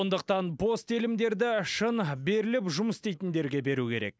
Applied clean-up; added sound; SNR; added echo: none; none; none; none.